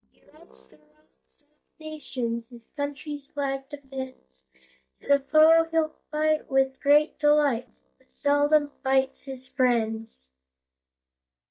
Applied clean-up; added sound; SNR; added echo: neural mask model DeepFilterNet 3.